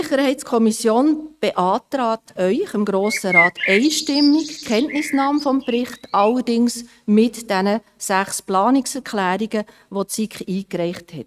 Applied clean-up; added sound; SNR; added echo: neural mask model RNNoise.